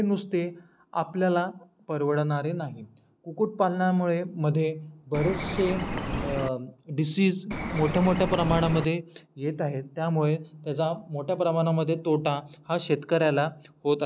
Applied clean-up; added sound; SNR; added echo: none; Bird; 4 dB; none.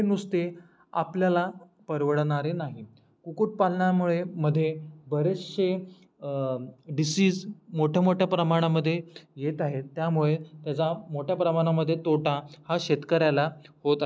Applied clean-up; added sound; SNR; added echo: none; none; none; none.